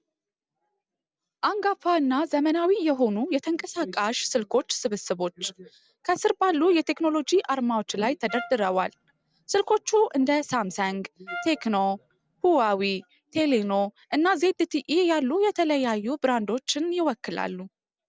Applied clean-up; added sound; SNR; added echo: none; Trumpet; 15 dB; none.